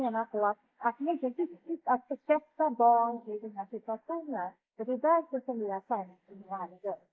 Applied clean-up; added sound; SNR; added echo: neural mask model Resemble Enhance denoiser.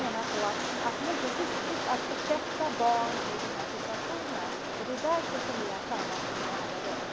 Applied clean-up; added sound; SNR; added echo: none; Rain; -1 dB; none.